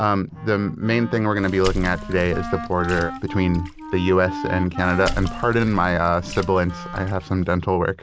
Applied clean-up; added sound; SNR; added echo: none; Wind instrument, woodwind instrument + Water / Splash, splatter; 10 dB; none.